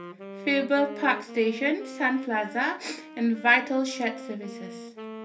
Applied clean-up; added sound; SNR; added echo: none; Wind instrument, woodwind instrument; 13 dB; reverberation time 0.3 s.